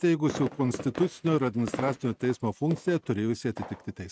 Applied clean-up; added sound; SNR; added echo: neural mask model RNNoise.